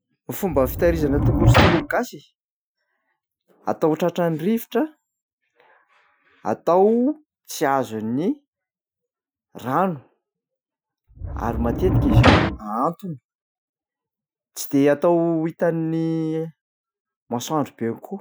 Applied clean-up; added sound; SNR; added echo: classical method Wiener filter.